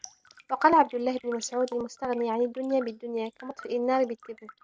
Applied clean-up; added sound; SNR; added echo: neural mask model RNNoise.